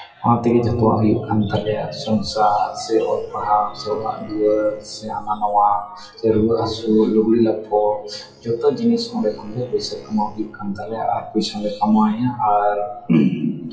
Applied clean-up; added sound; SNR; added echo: classical method WPE with log-MMSE.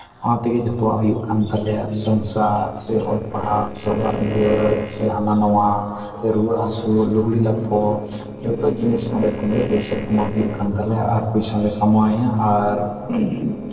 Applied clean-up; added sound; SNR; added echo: neural separator model SepFormer DNS4.